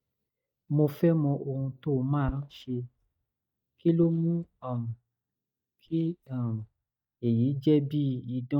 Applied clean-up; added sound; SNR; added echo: neural mask model DeepFilterNet 3.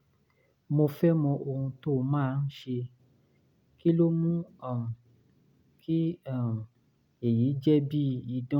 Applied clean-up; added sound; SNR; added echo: none; none; none; none.